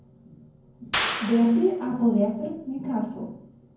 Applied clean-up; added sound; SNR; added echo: none; Clapping; 8 dB; reverberation time 0.9 s.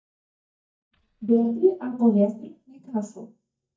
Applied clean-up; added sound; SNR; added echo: neural mask model DeepFilterNet 3.